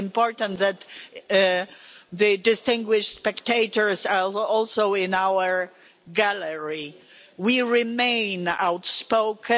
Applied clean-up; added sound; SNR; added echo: none; none; none; none.